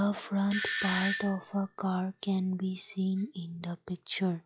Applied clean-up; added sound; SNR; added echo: classical method log-MMSE.